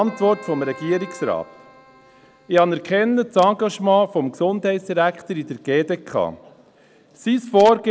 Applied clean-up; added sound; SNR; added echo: none; Keyboard (musical); 20 dB; none.